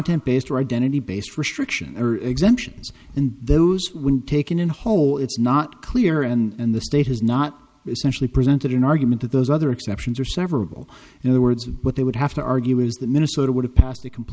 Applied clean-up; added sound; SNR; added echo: none; none; none; none.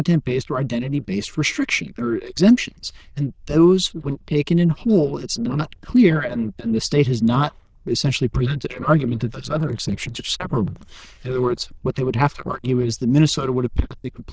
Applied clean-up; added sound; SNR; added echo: neural diffusion model UNIVERSE++.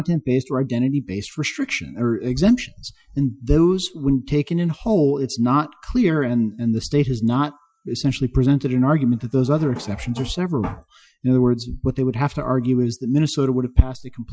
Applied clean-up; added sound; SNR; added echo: classical method Wiener filter.